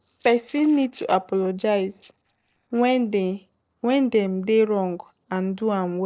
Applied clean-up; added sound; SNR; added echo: neural separator model SepFormer DNS4.